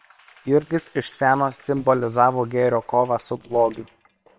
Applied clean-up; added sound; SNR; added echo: neural separator model SepFormer WHAM!.